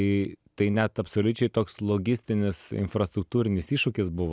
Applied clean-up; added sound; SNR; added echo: none; none; none; none.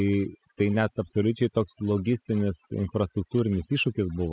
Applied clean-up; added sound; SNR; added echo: classical method spectral subtraction.